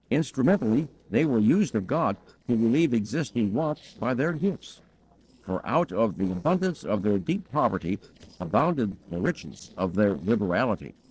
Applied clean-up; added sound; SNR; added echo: neural separator model SepFormer DNS4.